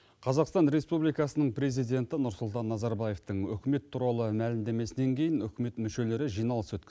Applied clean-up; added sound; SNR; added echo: none; none; none; none.